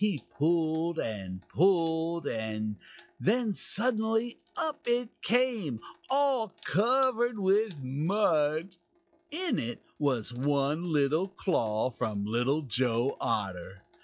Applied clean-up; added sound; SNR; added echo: classical method log-MMSE.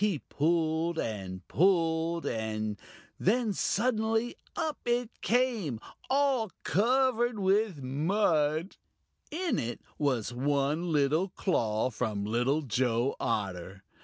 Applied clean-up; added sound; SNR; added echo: none; none; none; none.